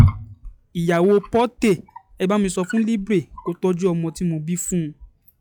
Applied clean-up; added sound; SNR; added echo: classical method log-MMSE.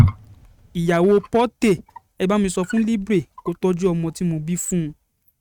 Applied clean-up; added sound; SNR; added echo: neural mask model RNNoise.